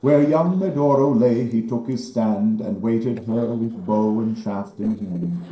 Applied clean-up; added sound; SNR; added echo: neural separator model SepFormer DNS4.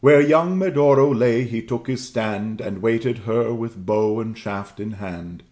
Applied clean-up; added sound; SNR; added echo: none; none; none; none.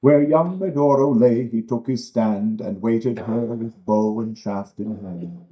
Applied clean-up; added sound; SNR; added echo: neural mask model DeepFilterNet 3.